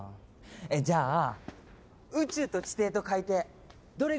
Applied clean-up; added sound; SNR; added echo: none; none; none; none.